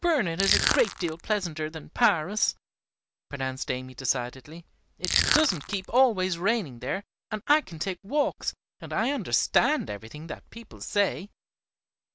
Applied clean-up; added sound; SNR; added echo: none; Crushing; 0 dB; none.